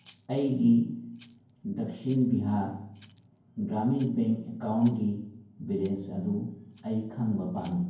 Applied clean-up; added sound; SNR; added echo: none; Rattle (instrument); 16 dB; reverberation time 0.9 s.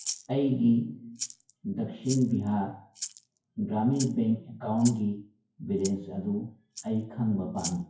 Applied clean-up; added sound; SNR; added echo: classical method WPE with log-MMSE.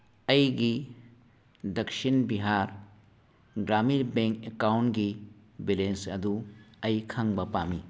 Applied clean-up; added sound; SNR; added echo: none; none; none; none.